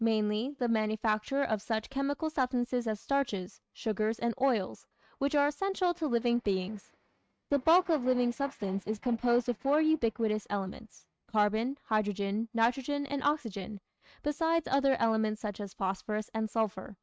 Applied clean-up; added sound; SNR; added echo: neural mask model RNNoise.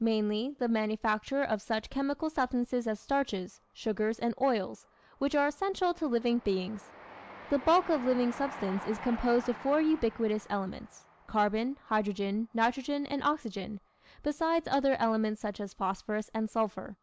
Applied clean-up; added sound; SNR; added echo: none; Train; 20 dB; none.